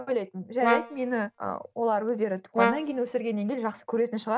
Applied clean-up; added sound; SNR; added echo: none; Brass instrument; 3 dB; none.